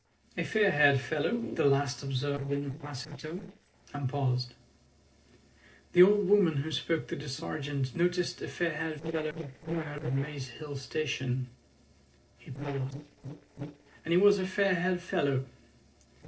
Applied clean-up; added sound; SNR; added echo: neural separator model SepFormer DNS4.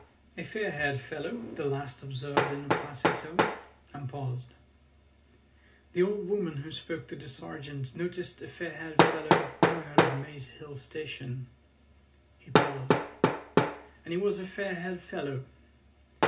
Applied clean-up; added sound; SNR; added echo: none; Hammer; -4 dB; reverberation time 0.4 s.